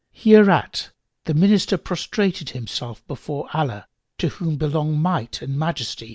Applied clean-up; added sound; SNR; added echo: none; none; none; none.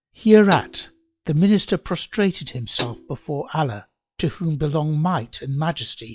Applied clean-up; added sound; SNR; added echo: classical method log-MMSE.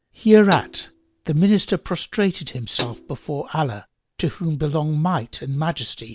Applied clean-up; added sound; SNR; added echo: none; Hi-hat; 10 dB; none.